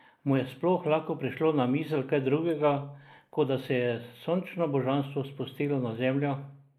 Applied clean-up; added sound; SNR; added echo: neural mask model Resemble Enhance denoiser.